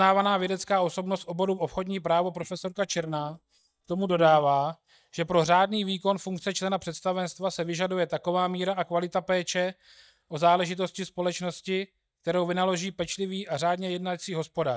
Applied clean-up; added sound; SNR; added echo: neural mask model DeepFilterNet 3.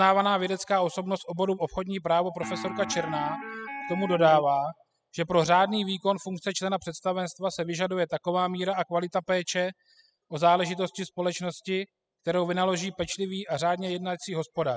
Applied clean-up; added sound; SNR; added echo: classical method spectral subtraction.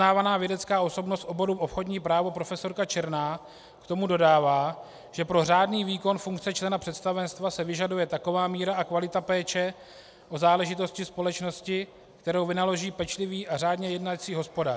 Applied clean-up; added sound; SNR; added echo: none; none; none; none.